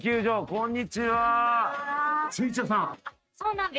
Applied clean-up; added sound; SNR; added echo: neural mask model RNNoise.